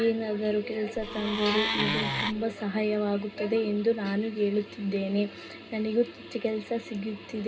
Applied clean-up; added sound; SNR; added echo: none; Wood; 2 dB; reverberation time 0.2 s.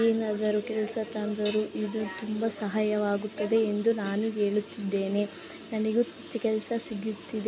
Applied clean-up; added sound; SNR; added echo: none; none; none; none.